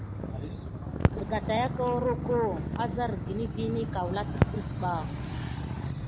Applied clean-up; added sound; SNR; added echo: none; Motorcycle + Crackle; -1 dB; none.